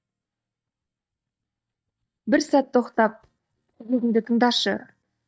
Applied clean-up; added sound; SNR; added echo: neural mask model DeepFilterNet 3.